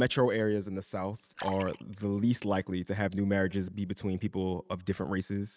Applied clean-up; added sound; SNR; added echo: neural mask model RNNoise.